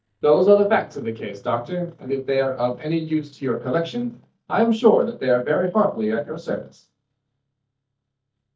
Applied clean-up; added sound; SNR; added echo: neural mask model DeepFilterNet 3.